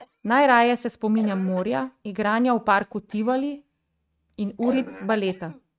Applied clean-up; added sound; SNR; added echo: neural mask model RNNoise.